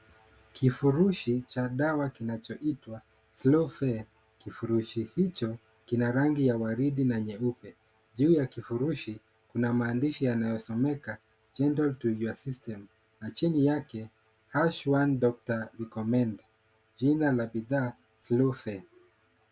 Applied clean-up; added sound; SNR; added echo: none; none; none; none.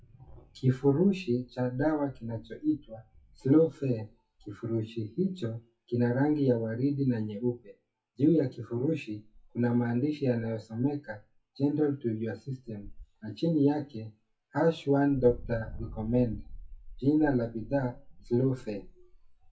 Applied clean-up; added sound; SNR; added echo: classical method WPE with log-MMSE.